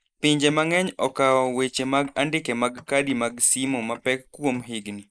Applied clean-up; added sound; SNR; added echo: neural mask model Resemble Enhance denoiser.